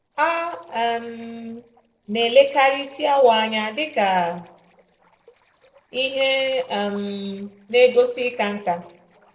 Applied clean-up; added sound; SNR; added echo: neural separator model SepFormer DNS4.